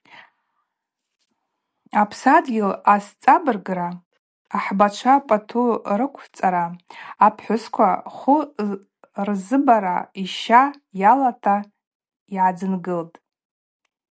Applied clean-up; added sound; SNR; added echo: none; none; none; none.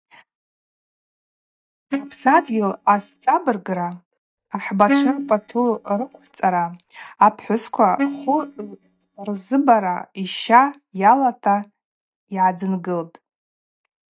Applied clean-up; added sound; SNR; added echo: neural mask model DeepFilterNet 3.